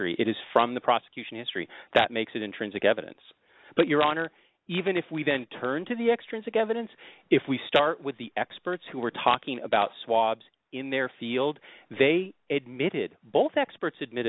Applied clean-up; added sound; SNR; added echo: none; none; none; none.